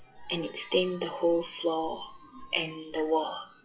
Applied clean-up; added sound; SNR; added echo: classical method WPE with log-MMSE.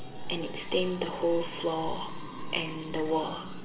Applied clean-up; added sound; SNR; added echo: none; Applause / Cheering; 17 dB; reverberation time 0.6 s.